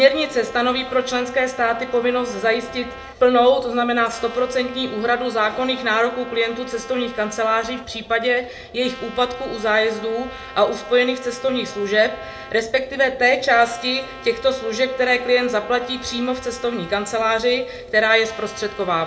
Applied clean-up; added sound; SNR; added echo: none; Trumpet; 18 dB; reverberation time 0.3 s.